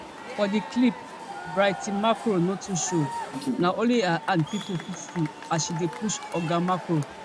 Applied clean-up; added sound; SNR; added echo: none; Crowd / Cheering; 10 dB; none.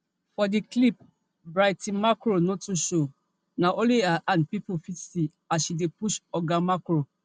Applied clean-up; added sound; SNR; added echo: none; none; none; none.